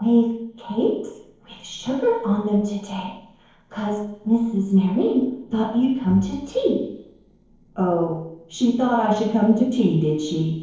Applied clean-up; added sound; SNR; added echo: neural separator model SepFormer DNS4.